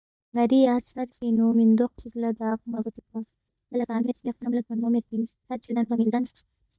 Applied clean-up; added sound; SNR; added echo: neural mask model DeepFilterNet 3.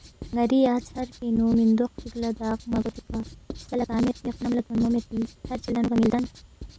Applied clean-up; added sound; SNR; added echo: none; Writing; 17 dB; none.